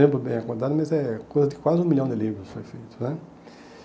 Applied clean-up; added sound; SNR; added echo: none; none; none; none.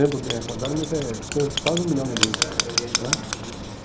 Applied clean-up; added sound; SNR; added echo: none; Writing; 1 dB; none.